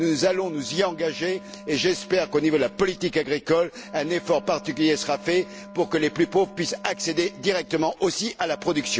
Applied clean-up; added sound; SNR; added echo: none; Wind instrument, woodwind instrument; 19 dB; none.